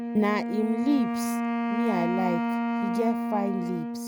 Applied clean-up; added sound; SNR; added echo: none; Wind instrument, woodwind instrument; -1 dB; none.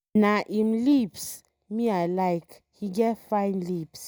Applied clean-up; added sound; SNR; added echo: none; none; none; none.